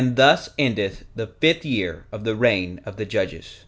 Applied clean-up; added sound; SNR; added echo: none; none; none; none.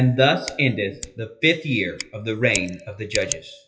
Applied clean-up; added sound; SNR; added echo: classical method WPE with log-MMSE.